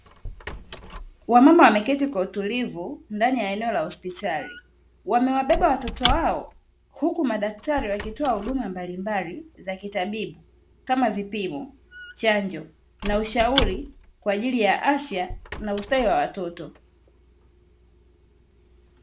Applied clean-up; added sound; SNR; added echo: none; Squeak / Wood; 11 dB; none.